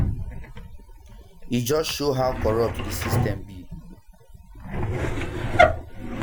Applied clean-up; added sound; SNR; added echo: none; Drawer open or close; -3 dB; none.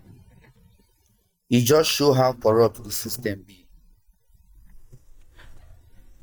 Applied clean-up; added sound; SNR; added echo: neural mask model DeepFilterNet 3.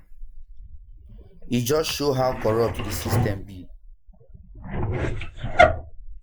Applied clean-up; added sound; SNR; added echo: neural mask model Resemble Enhance denoiser.